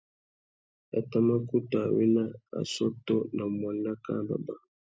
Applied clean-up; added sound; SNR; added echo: none; none; none; none.